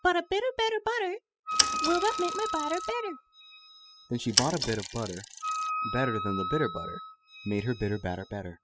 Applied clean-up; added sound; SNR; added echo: classical method spectral subtraction.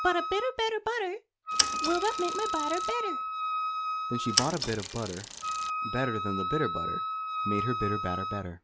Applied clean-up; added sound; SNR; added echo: none; Mechanisms / Bicycle + Wind instrument, woodwind instrument; 0 dB; none.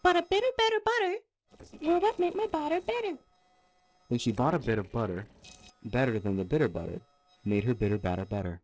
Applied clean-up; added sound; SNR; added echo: neural separator model SepFormer DNS4.